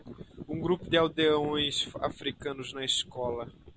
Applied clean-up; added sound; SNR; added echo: none; none; none; none.